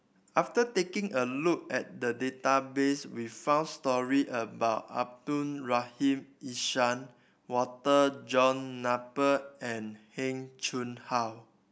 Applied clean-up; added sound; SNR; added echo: none; none; none; none.